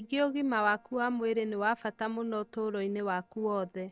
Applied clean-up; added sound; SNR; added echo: neural separator model SepFormer DNS4.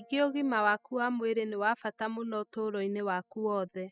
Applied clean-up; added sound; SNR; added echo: classical method spectral subtraction.